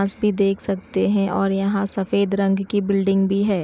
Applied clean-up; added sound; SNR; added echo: none; none; none; none.